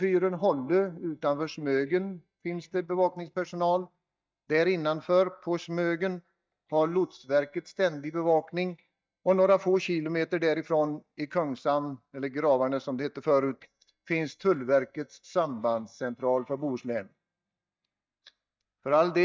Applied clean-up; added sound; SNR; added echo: neural mask model DeepFilterNet 3.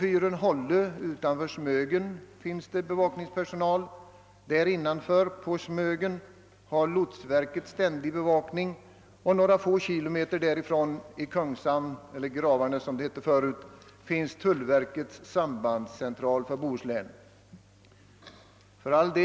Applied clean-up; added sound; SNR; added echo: none; none; none; none.